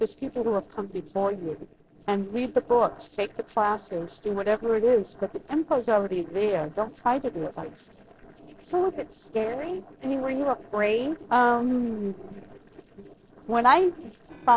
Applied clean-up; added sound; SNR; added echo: neural separator model SepFormer DNS4.